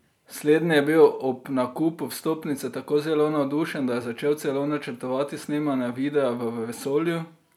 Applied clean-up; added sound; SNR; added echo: none; none; none; none.